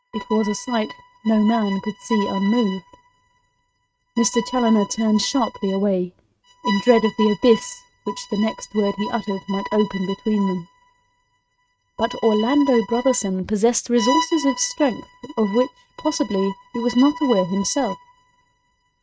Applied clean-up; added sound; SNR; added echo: neural mask model RNNoise.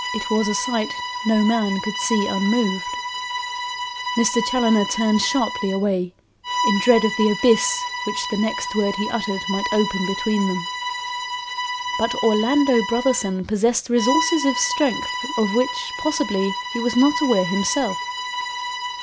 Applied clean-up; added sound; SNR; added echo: none; Bowed string instrument; 5 dB; none.